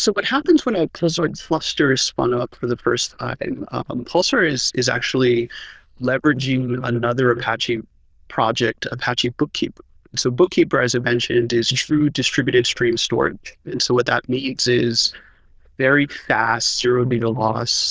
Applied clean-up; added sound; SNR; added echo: neural diffusion model UNIVERSE++.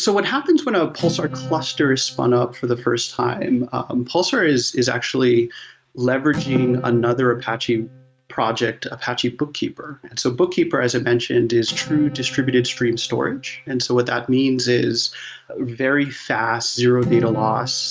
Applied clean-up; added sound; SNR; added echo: neural mask model RNNoise.